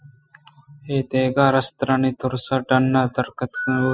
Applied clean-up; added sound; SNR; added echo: classical method spectral subtraction.